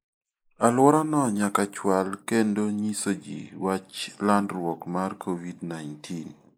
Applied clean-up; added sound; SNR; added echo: neural mask model Resemble Enhance denoiser.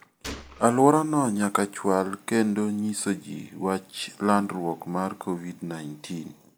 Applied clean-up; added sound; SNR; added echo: none; Gunshot, gunfire; 16 dB; none.